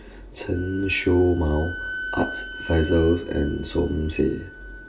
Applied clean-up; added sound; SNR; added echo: none; Wind instrument, woodwind instrument; 13 dB; reverberation time 0.2 s.